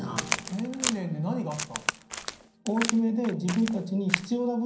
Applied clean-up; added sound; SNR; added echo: none; Crack; 5 dB; reverberation time 0.6 s.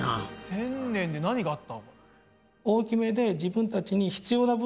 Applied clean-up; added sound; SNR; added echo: none; none; none; none.